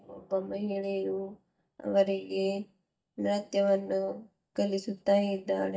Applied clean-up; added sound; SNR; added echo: neural mask model DeepFilterNet 3.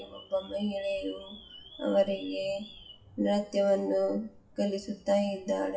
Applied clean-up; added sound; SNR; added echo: classical method WPE with log-MMSE.